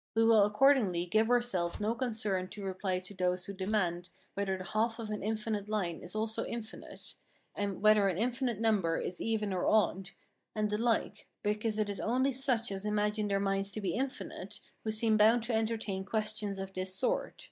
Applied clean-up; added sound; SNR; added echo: neural mask model DeepFilterNet 3.